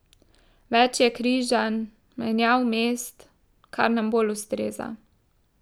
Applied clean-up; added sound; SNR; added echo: none; none; none; none.